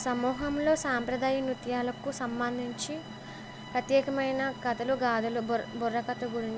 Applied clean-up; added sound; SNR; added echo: none; Bowed string instrument; 20 dB; none.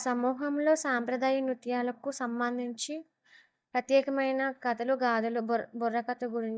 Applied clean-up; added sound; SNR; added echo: neural mask model DeepFilterNet 3.